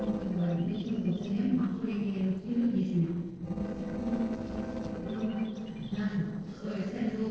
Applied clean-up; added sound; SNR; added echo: neural separator model SepFormer DNS4.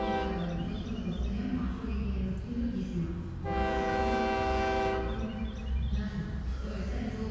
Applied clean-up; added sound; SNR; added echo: none; Train; 2 dB; reverberation time 2.0 s.